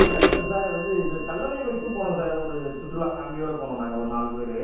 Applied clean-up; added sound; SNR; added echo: none; Bird vocalization, bird call, bird song / Telephone; 0 dB; reverberation time 0.9 s.